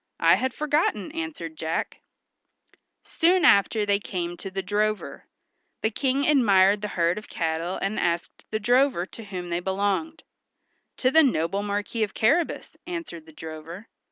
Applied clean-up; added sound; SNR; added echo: none; none; none; none.